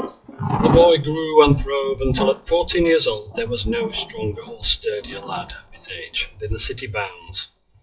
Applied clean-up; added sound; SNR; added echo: classical method WPE with log-MMSE.